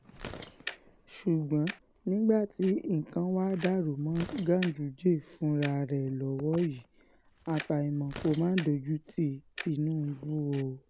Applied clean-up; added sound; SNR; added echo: none; Tearing + Tick-tock; 14 dB; none.